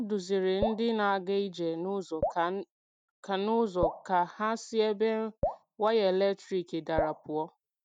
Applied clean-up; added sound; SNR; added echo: neural mask model RNNoise.